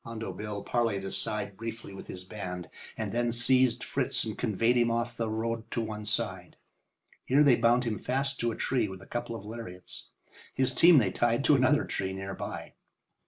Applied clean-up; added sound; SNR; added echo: none; none; none; none.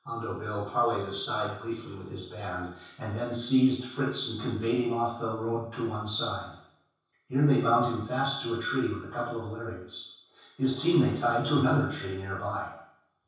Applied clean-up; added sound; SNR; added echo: none; none; none; reverberation time 0.7 s.